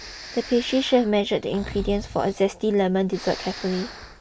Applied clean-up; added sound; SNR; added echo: none; Breathing; 15 dB; none.